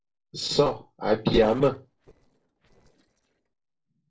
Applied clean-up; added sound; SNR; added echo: neural separator model SepFormer DNS4.